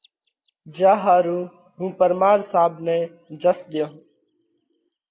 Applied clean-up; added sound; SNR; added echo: neural mask model DeepFilterNet 3.